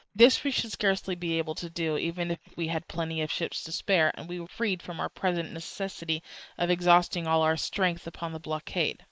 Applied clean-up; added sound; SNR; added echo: neural mask model Resemble Enhance denoiser.